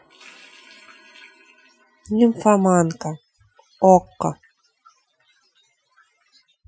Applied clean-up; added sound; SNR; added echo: classical method Wiener filter.